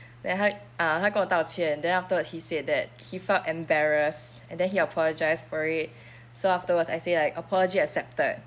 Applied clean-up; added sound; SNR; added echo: none; none; none; none.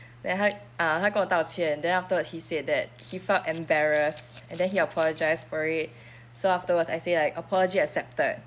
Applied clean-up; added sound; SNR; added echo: none; Rattle / Glass; 19 dB; none.